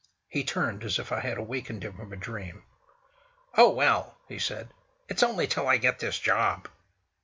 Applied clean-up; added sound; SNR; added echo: none; none; none; none.